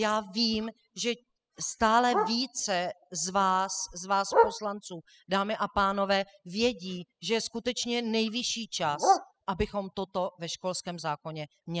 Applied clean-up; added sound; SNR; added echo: classical method spectral subtraction.